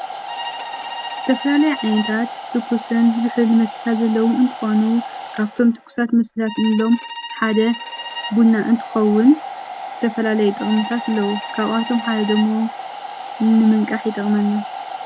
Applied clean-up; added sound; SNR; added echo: none; Domestic sounds, home sounds + Bowed string instrument; 11 dB; none.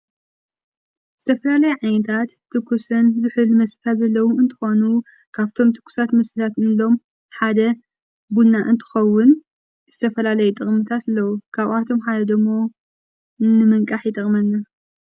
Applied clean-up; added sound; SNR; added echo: none; none; none; none.